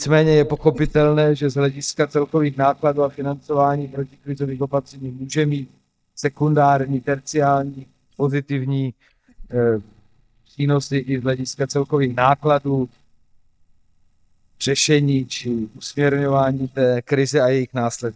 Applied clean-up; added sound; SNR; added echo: neural mask model DeepFilterNet 3.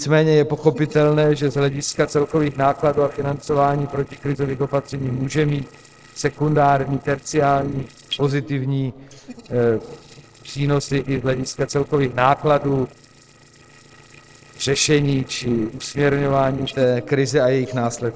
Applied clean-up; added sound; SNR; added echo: neural separator model SepFormer DNS4.